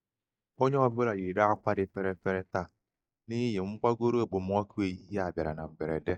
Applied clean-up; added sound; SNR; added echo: neural mask model DeepFilterNet 3.